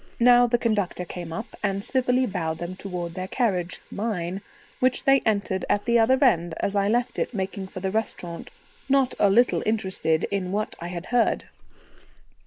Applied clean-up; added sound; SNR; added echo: neural mask model Resemble Enhance denoiser.